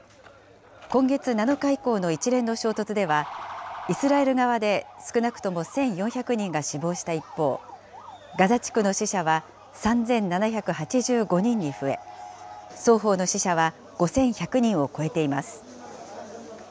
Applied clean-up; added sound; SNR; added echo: none; none; none; none.